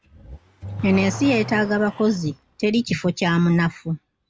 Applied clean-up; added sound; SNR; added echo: none; Accelerating, revving, vroom / Car; 15 dB; none.